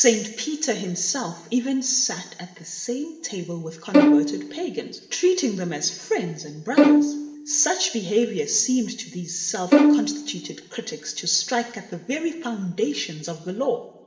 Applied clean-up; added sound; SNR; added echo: none; Bowed string instrument; -4 dB; reverberation time 0.9 s.